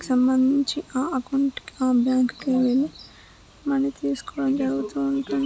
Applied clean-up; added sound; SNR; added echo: none; none; none; none.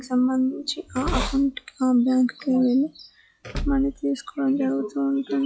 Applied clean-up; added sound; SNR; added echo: classical method log-MMSE.